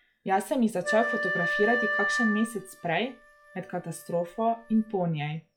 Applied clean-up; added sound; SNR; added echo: classical method log-MMSE.